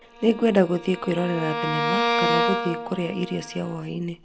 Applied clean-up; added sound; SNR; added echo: none; Bowed string instrument; 2 dB; none.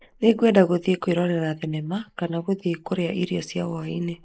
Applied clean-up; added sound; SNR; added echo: neural mask model Resemble Enhance denoiser.